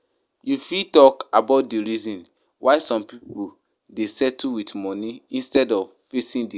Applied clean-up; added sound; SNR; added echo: none; none; none; none.